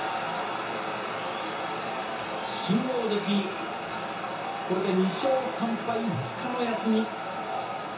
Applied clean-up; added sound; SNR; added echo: none; Traffic noise, roadway noise / Vehicle horn, car horn, honking; 19 dB; reverberation time 0.6 s.